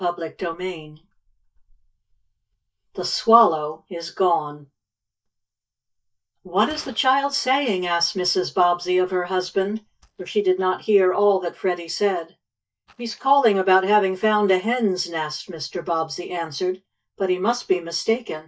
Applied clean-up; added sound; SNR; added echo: neural mask model DeepFilterNet 3.